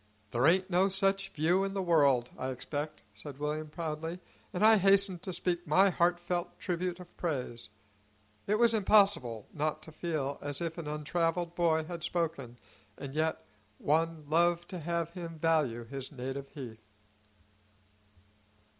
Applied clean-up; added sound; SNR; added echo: none; none; none; none.